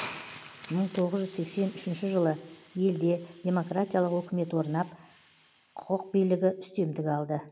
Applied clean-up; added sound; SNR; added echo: none; Hiss; 20 dB; none.